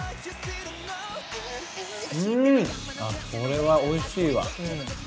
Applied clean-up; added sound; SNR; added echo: none; none; none; none.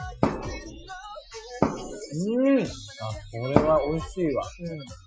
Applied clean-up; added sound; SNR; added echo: classical method Wiener filter.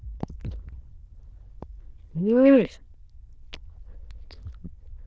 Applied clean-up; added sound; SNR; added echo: neural diffusion model UNIVERSE++.